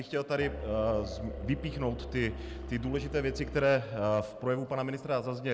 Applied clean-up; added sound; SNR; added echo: none; Musical instrument; 8 dB; none.